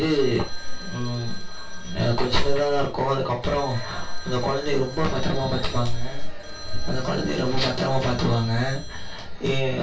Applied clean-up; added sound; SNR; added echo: none; Telephone; 19 dB; reverberation time 0.3 s.